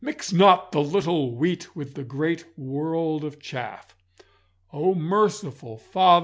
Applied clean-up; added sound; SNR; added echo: none; none; none; none.